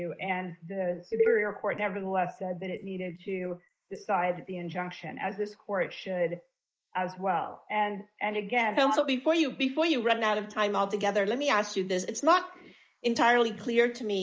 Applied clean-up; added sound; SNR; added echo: neural mask model Resemble Enhance denoiser.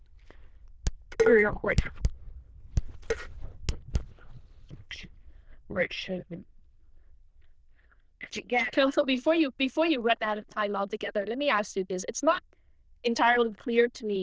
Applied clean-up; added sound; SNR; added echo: neural diffusion model UNIVERSE++.